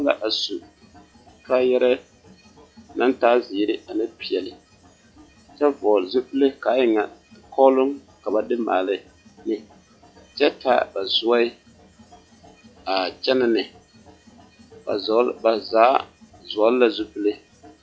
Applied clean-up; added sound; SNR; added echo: classical method log-MMSE.